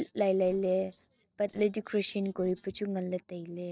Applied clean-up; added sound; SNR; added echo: neural separator model SepFormer DNS4.